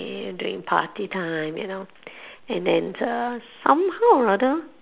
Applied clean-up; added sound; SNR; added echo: none; none; none; none.